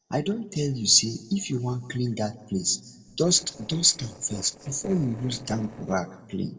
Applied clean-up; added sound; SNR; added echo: neural separator model SepFormer DNS4.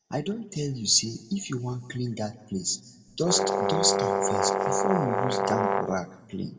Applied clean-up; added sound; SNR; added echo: none; Brass instrument; -3 dB; reverberation time 1.1 s.